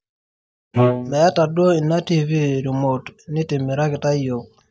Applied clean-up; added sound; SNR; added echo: neural mask model DeepFilterNet 3.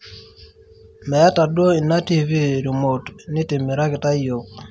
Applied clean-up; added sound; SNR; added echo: none; none; none; none.